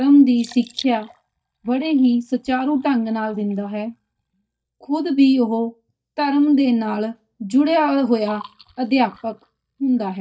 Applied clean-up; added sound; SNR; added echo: neural mask model DeepFilterNet 3.